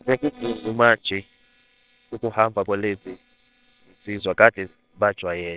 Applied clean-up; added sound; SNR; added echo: neural separator model SepFormer WHAMR!.